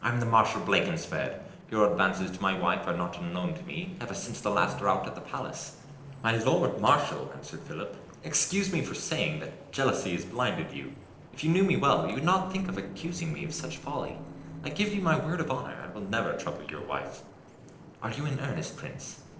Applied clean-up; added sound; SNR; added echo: neural separator model SepFormer DNS4.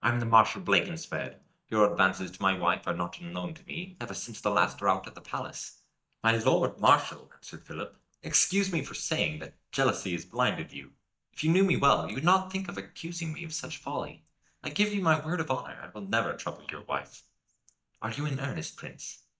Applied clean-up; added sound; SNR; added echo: neural mask model DeepFilterNet 3.